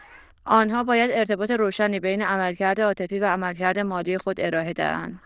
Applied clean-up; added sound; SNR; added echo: neural diffusion model UNIVERSE++.